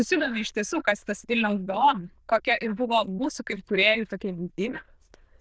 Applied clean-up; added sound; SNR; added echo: neural diffusion model UNIVERSE++.